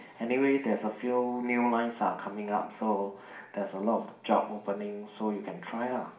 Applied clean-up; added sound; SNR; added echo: none; none; none; reverberation time 0.5 s.